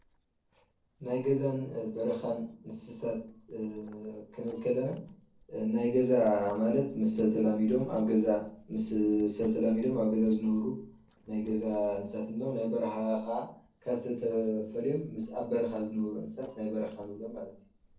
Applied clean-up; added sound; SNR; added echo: neural separator model SepFormer DNS4.